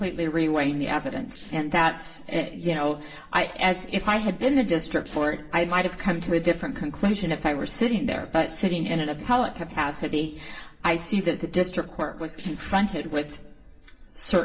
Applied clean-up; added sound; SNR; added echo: neural separator model SepFormer DNS4.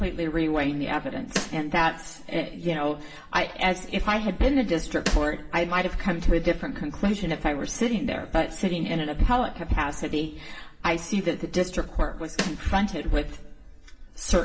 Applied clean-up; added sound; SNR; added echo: none; Snare drum; 6 dB; reverberation time 0.8 s.